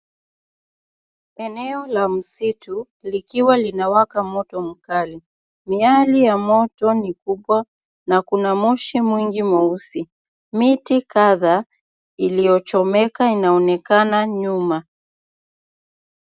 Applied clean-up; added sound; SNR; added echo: none; none; none; none.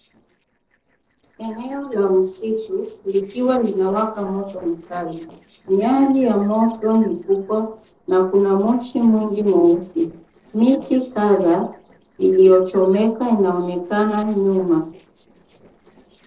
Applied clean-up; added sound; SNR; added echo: neural separator model SepFormer DNS4.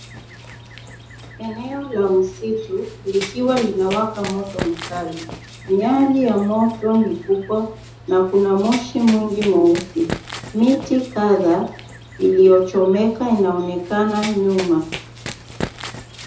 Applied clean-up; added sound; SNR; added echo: none; Run; 15 dB; reverberation time 0.5 s.